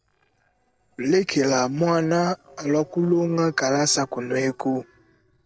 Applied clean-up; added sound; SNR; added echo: neural separator model SepFormer DNS4.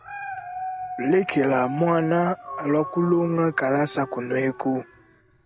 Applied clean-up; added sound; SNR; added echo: none; Dog; 13 dB; none.